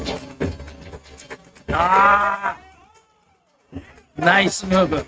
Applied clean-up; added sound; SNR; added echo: neural mask model RNNoise.